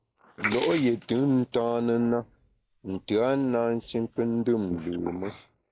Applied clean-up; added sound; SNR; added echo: neural mask model Resemble Enhance denoiser.